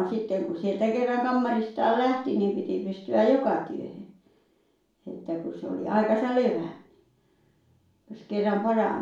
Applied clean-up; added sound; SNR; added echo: none; none; none; reverberation time 0.4 s.